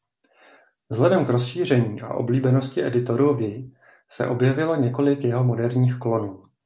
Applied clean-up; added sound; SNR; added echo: none; none; none; none.